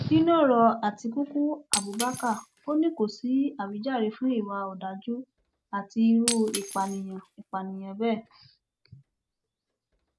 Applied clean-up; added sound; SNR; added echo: none; Shatter; 13 dB; none.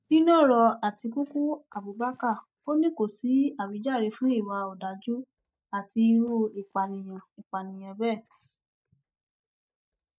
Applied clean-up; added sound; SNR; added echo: neural mask model DeepFilterNet 3.